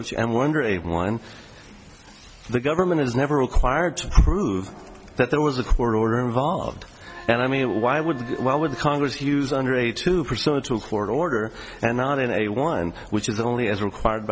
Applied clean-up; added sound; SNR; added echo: none; Bowed string instrument; 18 dB; none.